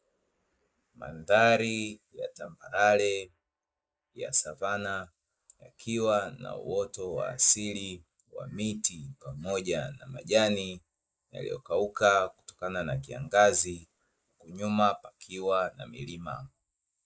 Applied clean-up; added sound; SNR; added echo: neural mask model Resemble Enhance denoiser.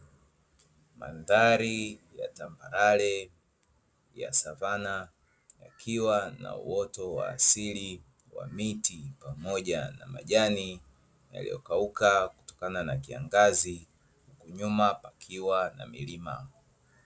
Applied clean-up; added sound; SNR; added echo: none; none; none; none.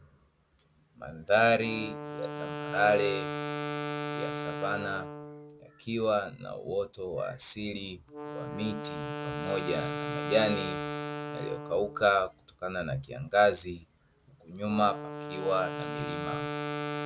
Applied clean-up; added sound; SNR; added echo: none; Wind instrument, woodwind instrument; 7 dB; none.